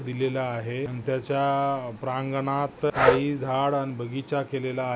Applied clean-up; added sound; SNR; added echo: none; Cowbell + Breathing; 4 dB; none.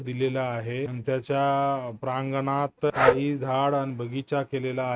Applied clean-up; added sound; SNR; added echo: neural mask model RNNoise.